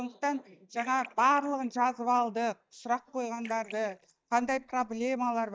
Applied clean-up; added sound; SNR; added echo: neural mask model DeepFilterNet 3.